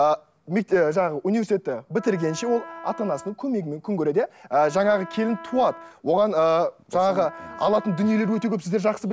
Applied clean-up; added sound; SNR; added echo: none; Wind instrument, woodwind instrument; 18 dB; none.